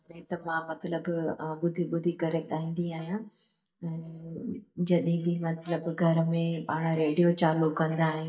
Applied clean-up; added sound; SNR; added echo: neural mask model DeepFilterNet 3.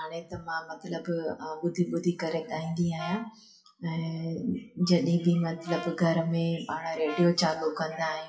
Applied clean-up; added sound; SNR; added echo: classical method WPE with log-MMSE.